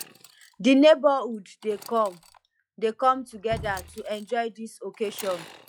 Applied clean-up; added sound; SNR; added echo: classical method log-MMSE.